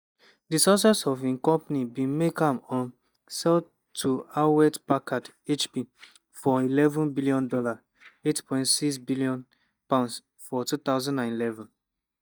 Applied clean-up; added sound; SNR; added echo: neural mask model DeepFilterNet 3.